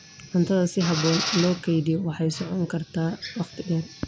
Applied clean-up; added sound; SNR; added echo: none; Drill; 10 dB; none.